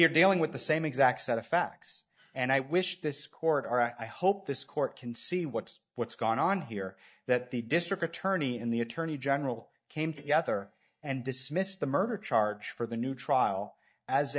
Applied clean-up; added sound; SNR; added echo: neural mask model DeepFilterNet 3.